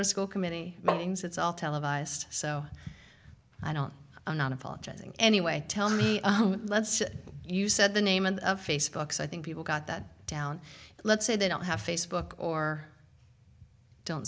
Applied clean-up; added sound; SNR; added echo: none; Tap; 1 dB; none.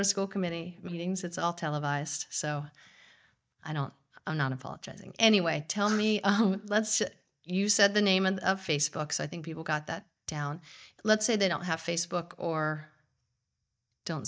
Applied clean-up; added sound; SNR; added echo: neural mask model DeepFilterNet 3.